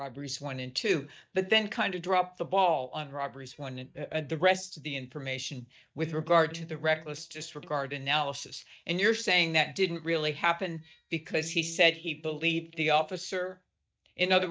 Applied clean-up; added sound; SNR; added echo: neural mask model DeepFilterNet 3.